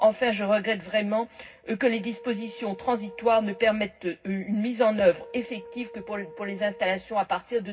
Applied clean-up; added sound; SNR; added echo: none; Wind instrument, woodwind instrument; 19 dB; reverberation time 0.4 s.